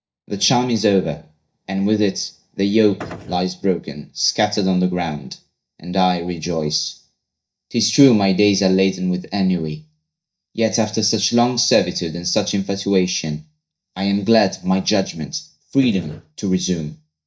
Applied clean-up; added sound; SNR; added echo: neural mask model DeepFilterNet 3.